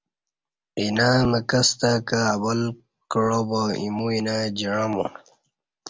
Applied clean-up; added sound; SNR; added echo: none; none; none; none.